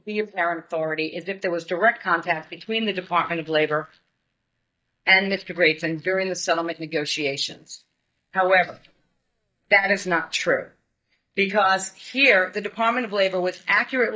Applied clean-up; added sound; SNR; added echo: neural mask model DeepFilterNet 3.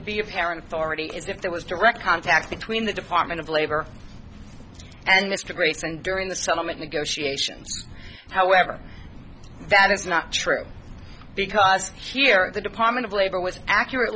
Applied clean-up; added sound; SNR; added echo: none; none; none; none.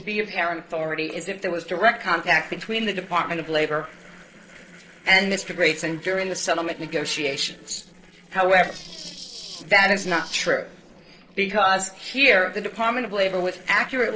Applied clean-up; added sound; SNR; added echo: neural separator model SepFormer DNS4.